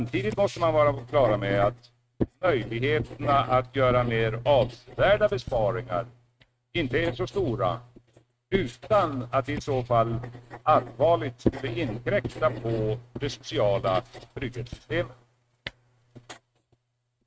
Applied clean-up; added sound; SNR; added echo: neural mask model RNNoise.